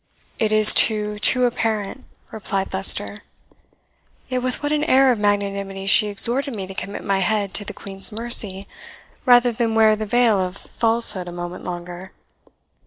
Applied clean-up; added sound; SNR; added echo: none; none; none; none.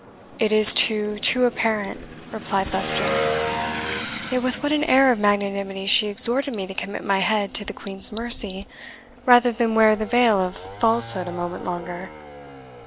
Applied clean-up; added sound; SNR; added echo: none; Motorcycle / Engine; 9 dB; none.